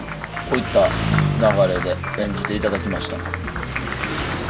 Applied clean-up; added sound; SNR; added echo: none; Engine + Applause; 2 dB; none.